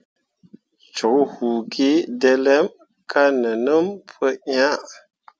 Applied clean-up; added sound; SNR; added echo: none; none; none; none.